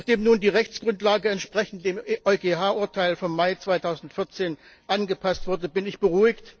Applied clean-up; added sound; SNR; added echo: neural separator model SepFormer DNS4.